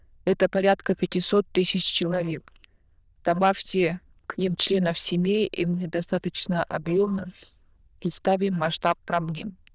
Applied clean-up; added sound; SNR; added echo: neural diffusion model UNIVERSE++.